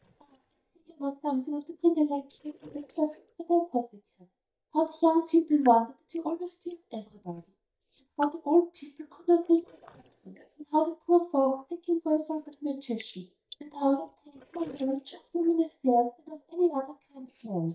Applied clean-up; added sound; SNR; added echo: neural mask model DeepFilterNet 3.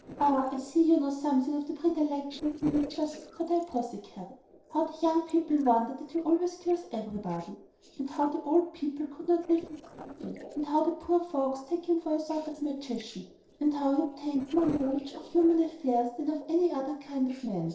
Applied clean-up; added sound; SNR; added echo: neural separator model SepFormer DNS4.